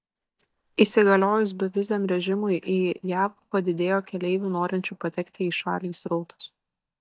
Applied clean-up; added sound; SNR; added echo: neural mask model DeepFilterNet 3.